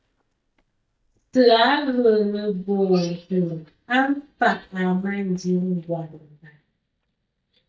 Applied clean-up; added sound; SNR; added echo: neural mask model DeepFilterNet 3.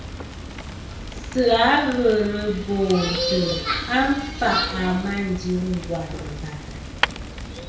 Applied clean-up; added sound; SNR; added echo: none; Fire; 9 dB; reverberation time 0.5 s.